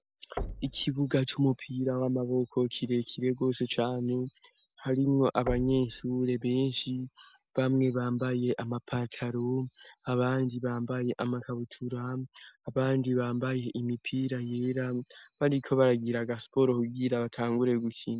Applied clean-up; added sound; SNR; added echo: none; Knock; 14 dB; none.